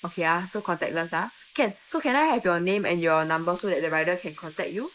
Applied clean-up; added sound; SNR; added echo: neural mask model Resemble Enhance denoiser.